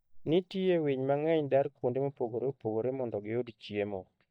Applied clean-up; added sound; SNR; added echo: neural mask model DeepFilterNet 3.